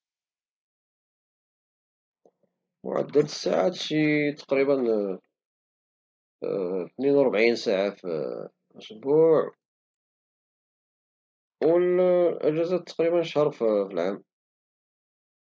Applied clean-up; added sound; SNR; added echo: neural mask model Resemble Enhance denoiser.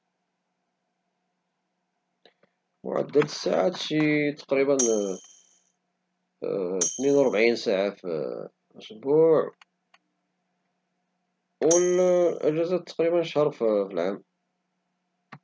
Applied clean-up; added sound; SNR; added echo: none; Tambourine; 8 dB; none.